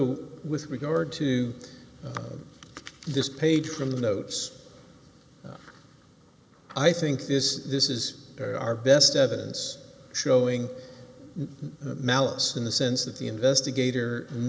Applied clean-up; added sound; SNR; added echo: none; none; none; none.